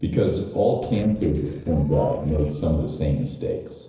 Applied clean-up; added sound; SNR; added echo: neural separator model SepFormer DNS4.